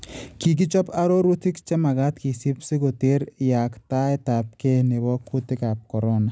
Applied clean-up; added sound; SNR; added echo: none; none; none; none.